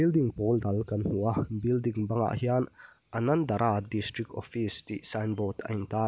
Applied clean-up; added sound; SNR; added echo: none; none; none; none.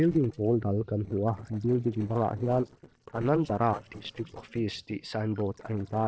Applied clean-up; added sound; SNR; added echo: neural separator model SepFormer DNS4.